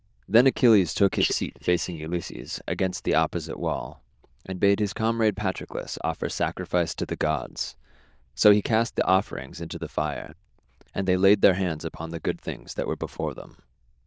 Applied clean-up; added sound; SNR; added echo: neural diffusion model UNIVERSE++.